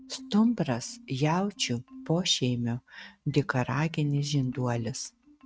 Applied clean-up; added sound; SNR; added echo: neural mask model RNNoise.